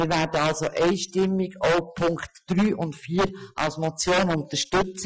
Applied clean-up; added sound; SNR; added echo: classical method Wiener filter.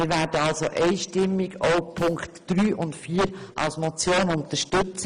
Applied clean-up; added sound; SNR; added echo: none; Snare drum; 18 dB; none.